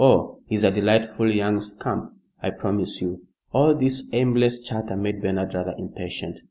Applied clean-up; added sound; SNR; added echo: none; none; none; none.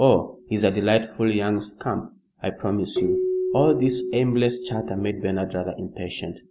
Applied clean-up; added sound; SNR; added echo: none; Keyboard (musical); 7 dB; none.